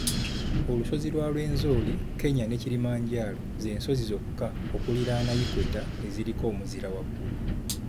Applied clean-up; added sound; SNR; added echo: none; Wind; 1 dB; none.